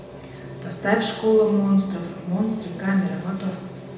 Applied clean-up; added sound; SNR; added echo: none; none; none; reverberation time 0.9 s.